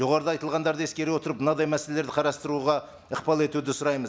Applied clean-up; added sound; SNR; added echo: none; none; none; none.